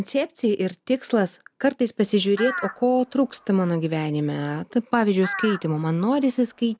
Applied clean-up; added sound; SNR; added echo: none; Crow; 13 dB; none.